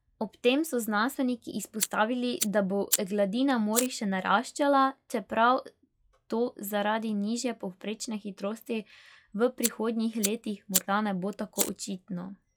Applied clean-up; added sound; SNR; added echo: classical method log-MMSE.